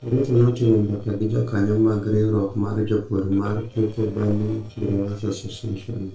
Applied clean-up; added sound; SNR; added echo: neural separator model SepFormer DNS4.